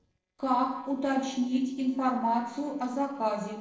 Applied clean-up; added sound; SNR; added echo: neural separator model SepFormer DNS4.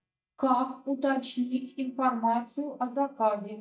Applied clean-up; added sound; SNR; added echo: neural mask model DeepFilterNet 3.